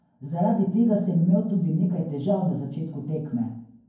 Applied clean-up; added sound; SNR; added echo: none; none; none; reverberation time 0.9 s.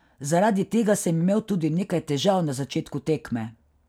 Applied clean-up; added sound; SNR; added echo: none; none; none; none.